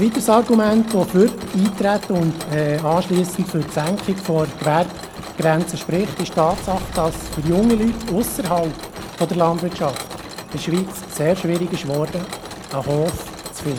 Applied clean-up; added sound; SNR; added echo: none; Boom + Mechanisms; 12 dB; none.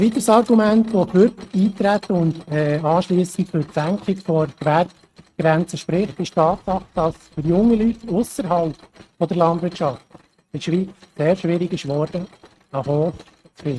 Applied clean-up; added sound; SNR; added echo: neural mask model RNNoise.